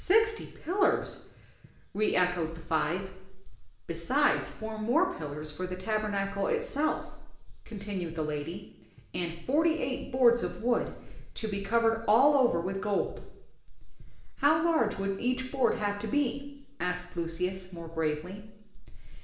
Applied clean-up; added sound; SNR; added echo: none; Bird; 10 dB; reverberation time 0.7 s.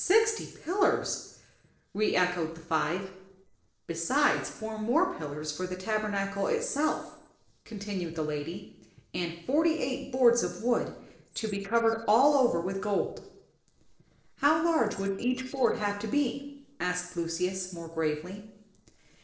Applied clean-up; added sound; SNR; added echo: neural separator model SepFormer DNS4.